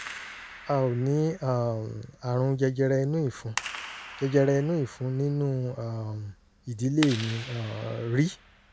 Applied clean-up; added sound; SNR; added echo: none; Clapping; 15 dB; none.